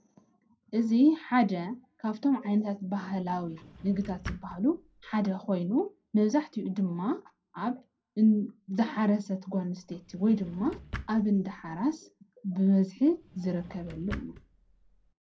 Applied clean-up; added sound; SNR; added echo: none; Drawer open or close; 16 dB; reverberation time 0.2 s.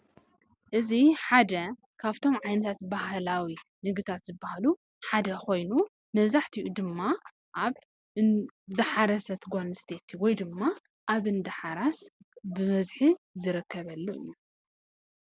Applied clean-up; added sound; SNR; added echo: none; none; none; none.